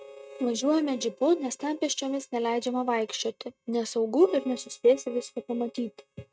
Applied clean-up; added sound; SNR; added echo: neural mask model RNNoise.